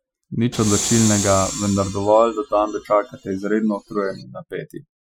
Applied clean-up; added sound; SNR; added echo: classical method Wiener filter.